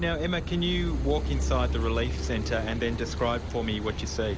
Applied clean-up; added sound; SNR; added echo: none; Car passing by / Idling / Accelerating, revving, vroom; 1 dB; none.